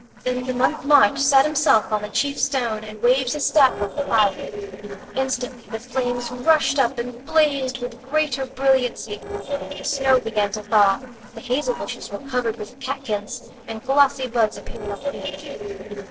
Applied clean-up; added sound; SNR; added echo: neural separator model SepFormer DNS4.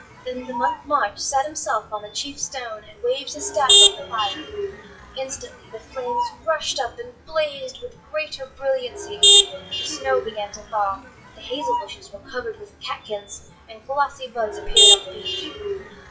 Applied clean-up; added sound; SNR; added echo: classical method WPE with log-MMSE.